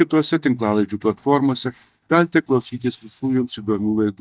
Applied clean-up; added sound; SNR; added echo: neural mask model DeepFilterNet 3.